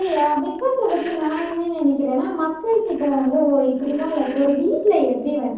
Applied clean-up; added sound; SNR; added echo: neural separator model SepFormer DNS4.